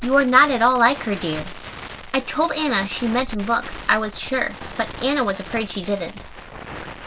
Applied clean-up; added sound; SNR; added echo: none; Crackle; 13 dB; none.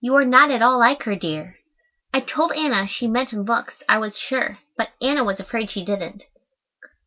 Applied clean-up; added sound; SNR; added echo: none; none; none; none.